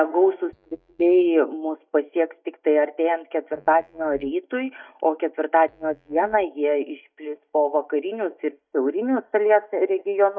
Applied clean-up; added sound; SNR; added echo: neural mask model DeepFilterNet 3.